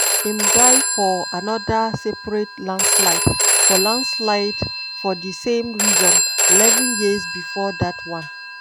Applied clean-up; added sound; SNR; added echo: none; Telephone; -3 dB; none.